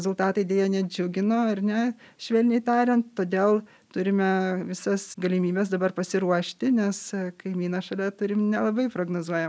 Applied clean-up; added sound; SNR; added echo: none; none; none; none.